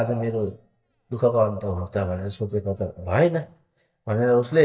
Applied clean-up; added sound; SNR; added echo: neural mask model DeepFilterNet 3.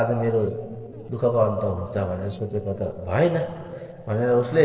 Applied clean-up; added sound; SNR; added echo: neural separator model SepFormer DNS4.